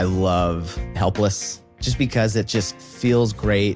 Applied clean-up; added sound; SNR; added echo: none; none; none; none.